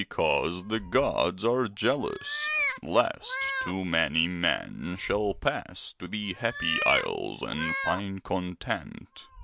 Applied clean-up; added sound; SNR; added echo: none; Meow; 8 dB; none.